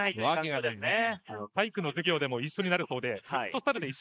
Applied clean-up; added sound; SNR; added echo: neural mask model Resemble Enhance denoiser.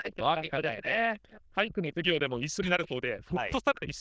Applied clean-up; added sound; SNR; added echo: neural diffusion model UNIVERSE++.